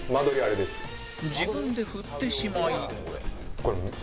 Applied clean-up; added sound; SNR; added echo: none; none; none; none.